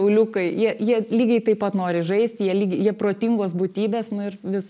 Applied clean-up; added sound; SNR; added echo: none; none; none; none.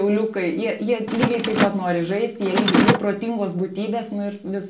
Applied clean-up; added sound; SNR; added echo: none; Mechanisms; 2 dB; reverberation time 0.3 s.